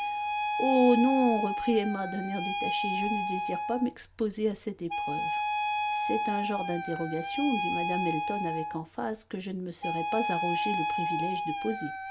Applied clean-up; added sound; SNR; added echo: none; Wind instrument, woodwind instrument; 1 dB; none.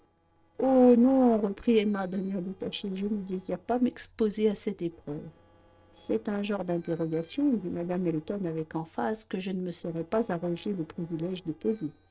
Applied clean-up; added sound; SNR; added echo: neural separator model SepFormer DNS4.